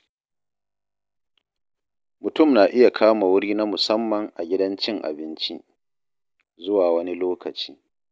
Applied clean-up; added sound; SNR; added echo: none; none; none; none.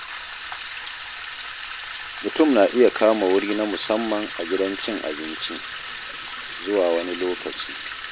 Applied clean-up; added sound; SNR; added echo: none; Sink (filling or washing) / Water tap, faucet; 5 dB; none.